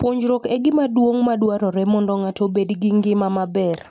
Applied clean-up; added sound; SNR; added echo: none; none; none; none.